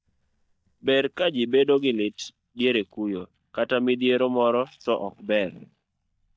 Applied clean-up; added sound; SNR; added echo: neural mask model DeepFilterNet 3.